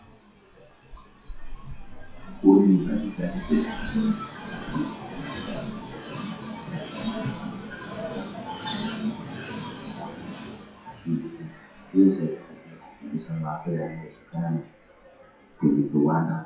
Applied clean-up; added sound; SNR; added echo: classical method WPE with log-MMSE.